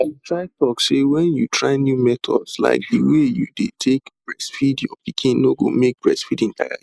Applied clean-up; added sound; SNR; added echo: neural mask model Resemble Enhance denoiser.